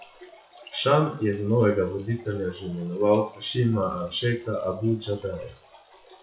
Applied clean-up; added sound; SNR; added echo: classical method WPE with log-MMSE.